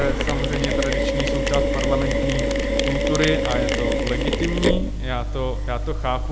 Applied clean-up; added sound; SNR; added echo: none; Mechanisms; -5 dB; none.